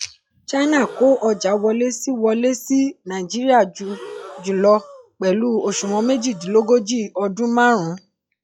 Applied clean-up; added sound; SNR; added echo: classical method log-MMSE.